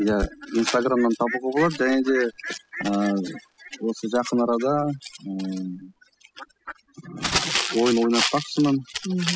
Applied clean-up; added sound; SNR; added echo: classical method spectral subtraction.